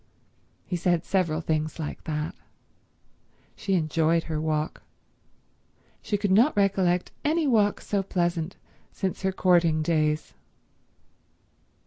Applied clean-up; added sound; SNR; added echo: none; none; none; none.